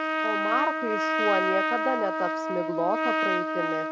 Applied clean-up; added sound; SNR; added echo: none; Trumpet; -3 dB; none.